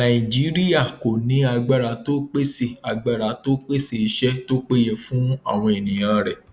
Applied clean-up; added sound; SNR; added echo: none; none; none; none.